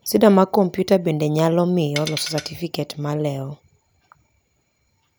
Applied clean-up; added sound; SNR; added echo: none; Tools; 11 dB; none.